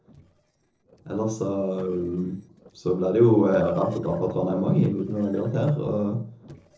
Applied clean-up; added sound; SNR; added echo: neural separator model SepFormer DNS4.